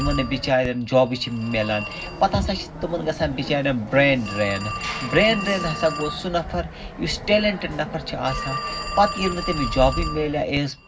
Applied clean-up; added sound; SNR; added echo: none; Telephone; 8 dB; reverberation time 0.4 s.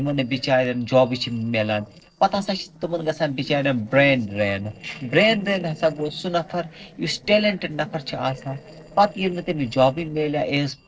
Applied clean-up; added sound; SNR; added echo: neural separator model SepFormer DNS4.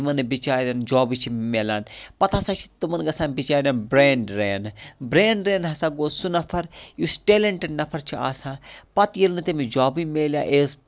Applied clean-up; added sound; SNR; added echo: none; none; none; none.